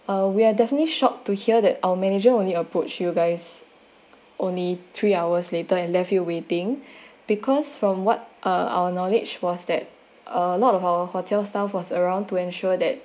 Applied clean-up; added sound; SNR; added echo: none; none; none; none.